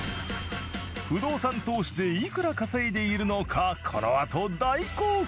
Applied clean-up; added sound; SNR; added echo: none; none; none; none.